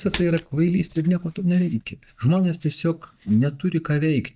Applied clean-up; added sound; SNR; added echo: neural mask model DeepFilterNet 3.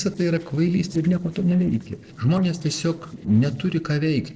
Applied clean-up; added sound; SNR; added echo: neural separator model SepFormer DNS4.